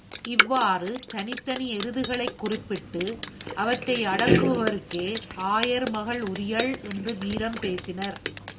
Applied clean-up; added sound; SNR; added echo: none; Drip; 1 dB; none.